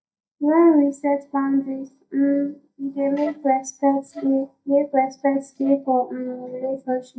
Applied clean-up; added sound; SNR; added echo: neural mask model DeepFilterNet 3.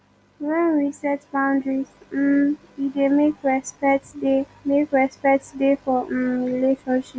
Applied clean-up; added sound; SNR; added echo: none; none; none; none.